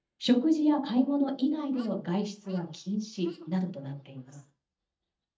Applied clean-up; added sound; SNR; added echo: neural mask model DeepFilterNet 3.